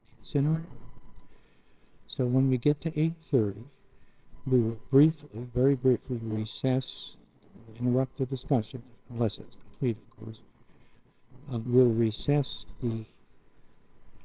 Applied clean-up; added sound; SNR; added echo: neural separator model SepFormer WHAMR!.